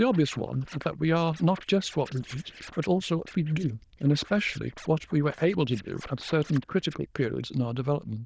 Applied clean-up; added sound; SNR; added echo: neural diffusion model UNIVERSE++.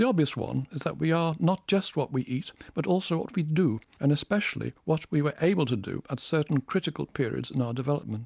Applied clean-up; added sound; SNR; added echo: none; none; none; none.